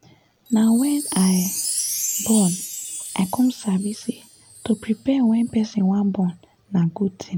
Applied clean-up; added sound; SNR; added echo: none; Wind chime; 10 dB; none.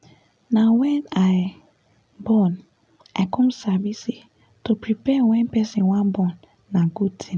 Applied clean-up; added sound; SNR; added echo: none; none; none; none.